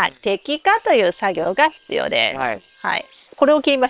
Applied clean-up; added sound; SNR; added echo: neural separator model SepFormer WHAM!.